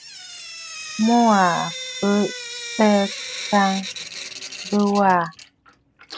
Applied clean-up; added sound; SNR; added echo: none; Drip / Sink (filling or washing); 12 dB; none.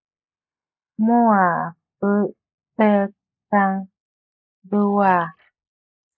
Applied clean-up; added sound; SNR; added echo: neural mask model Resemble Enhance denoiser.